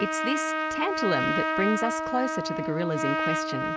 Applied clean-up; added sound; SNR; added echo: none; Trumpet; -1 dB; none.